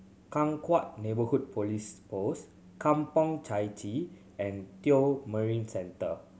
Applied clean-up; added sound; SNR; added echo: none; none; none; none.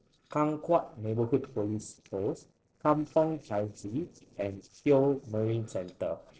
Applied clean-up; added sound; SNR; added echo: neural separator model SepFormer DNS4.